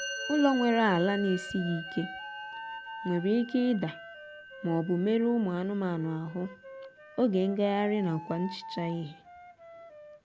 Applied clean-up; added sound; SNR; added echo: none; Musical instrument + Wind instrument, woodwind instrument; 12 dB; none.